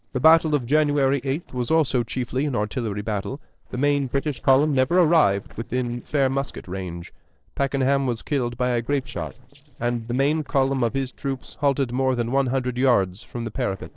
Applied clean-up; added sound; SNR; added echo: neural separator model SepFormer DNS4.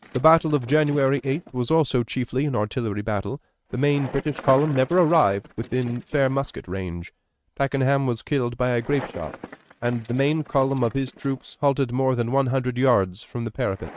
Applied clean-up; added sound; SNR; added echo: neural mask model RNNoise.